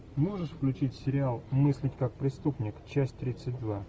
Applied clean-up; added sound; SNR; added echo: none; none; none; none.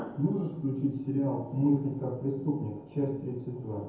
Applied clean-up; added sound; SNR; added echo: none; none; none; reverberation time 0.9 s.